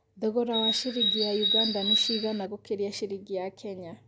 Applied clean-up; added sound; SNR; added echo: none; Bird; -3 dB; none.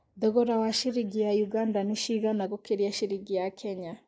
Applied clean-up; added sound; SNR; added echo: neural mask model Resemble Enhance denoiser.